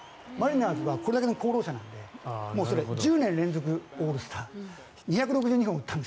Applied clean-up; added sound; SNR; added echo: none; none; none; none.